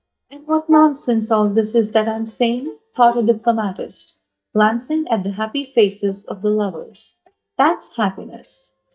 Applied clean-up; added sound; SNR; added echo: neural mask model DeepFilterNet 3.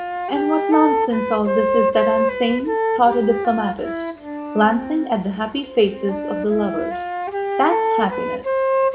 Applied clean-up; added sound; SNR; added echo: none; Wind instrument, woodwind instrument; 1 dB; reverberation time 0.3 s.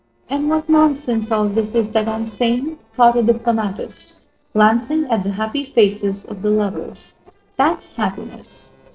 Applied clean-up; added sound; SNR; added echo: neural separator model SepFormer DNS4.